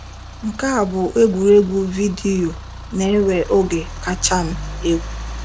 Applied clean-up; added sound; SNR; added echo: none; Idling / Engine starting / Accelerating, revving, vroom / Car; 12 dB; none.